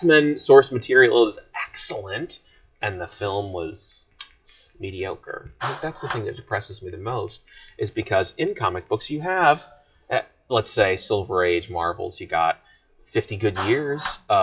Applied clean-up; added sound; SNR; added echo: classical method WPE with log-MMSE.